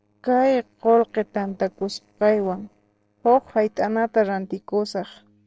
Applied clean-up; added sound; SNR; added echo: neural separator model SepFormer DNS4.